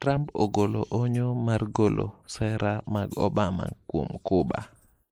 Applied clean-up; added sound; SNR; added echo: neural mask model Resemble Enhance denoiser.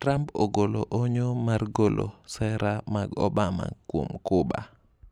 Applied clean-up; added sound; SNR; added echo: none; none; none; none.